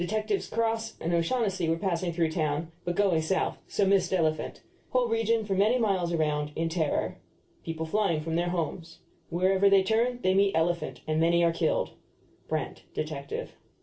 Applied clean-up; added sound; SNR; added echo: none; none; none; reverberation time 0.2 s.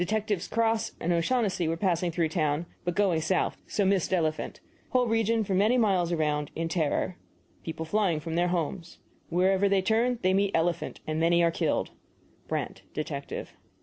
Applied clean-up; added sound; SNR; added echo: none; none; none; none.